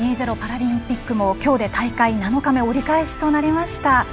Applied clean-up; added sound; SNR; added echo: none; none; none; none.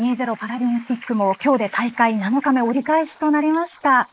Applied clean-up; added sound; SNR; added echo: neural mask model Resemble Enhance denoiser.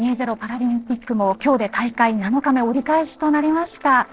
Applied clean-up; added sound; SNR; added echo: neural separator model SepFormer DNS4.